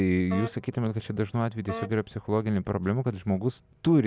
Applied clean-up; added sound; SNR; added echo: none; Wind instrument, woodwind instrument; 13 dB; none.